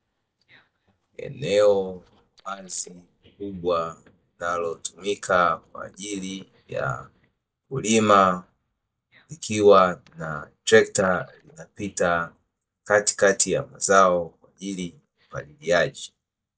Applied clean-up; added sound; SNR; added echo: neural mask model DeepFilterNet 3.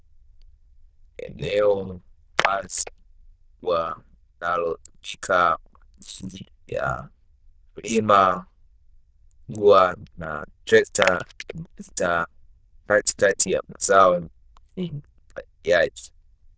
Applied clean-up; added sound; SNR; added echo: neural diffusion model UNIVERSE++.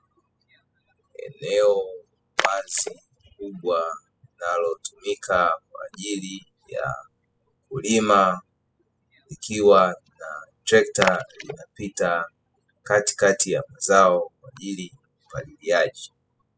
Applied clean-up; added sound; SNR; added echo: classical method spectral subtraction.